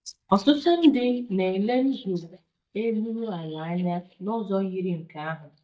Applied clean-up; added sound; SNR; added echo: neural mask model DeepFilterNet 3.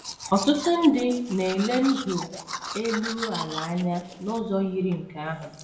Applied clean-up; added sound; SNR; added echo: none; Domestic sounds, home sounds; 11 dB; reverberation time 0.6 s.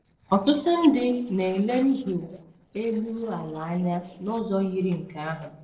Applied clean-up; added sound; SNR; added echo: neural separator model SepFormer DNS4.